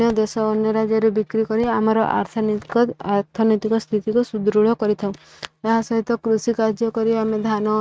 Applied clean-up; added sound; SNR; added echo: neural mask model RNNoise.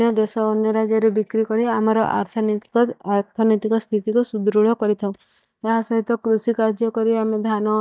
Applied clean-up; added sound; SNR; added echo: neural mask model DeepFilterNet 3.